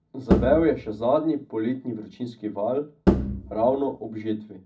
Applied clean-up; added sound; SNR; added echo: none; Bowed string instrument; 0 dB; reverberation time 0.4 s.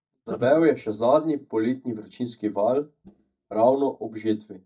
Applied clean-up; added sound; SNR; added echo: neural mask model DeepFilterNet 3.